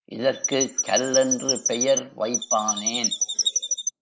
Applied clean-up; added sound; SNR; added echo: neural mask model Resemble Enhance denoiser.